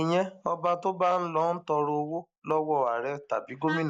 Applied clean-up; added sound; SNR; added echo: neural mask model Resemble Enhance denoiser.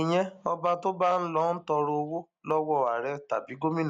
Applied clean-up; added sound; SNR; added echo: none; none; none; none.